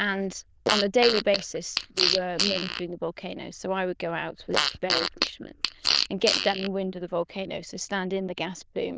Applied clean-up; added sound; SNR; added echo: neural diffusion model UNIVERSE++.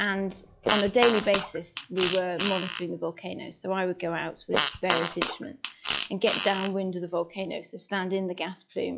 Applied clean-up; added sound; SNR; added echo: classical method log-MMSE.